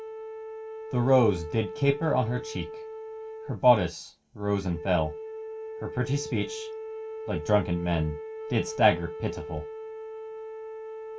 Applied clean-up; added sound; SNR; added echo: none; Wind instrument, woodwind instrument; 10 dB; reverberation time 0.2 s.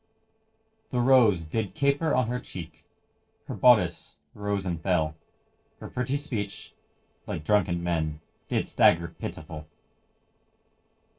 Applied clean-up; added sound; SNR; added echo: neural separator model SepFormer DNS4.